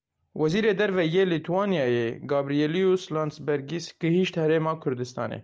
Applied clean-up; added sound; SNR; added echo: none; none; none; none.